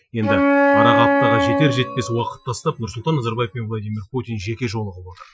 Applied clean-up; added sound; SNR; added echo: classical method Wiener filter.